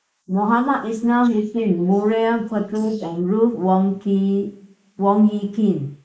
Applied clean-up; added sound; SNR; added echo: neural mask model Resemble Enhance denoiser.